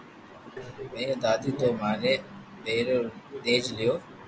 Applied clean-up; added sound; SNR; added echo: none; Tap; 19 dB; none.